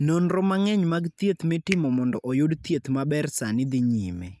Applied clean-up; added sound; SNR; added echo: neural mask model DeepFilterNet 3.